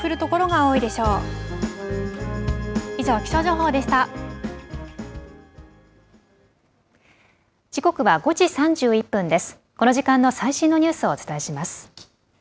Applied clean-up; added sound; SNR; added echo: none; none; none; none.